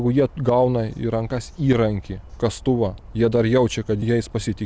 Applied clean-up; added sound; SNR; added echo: none; none; none; none.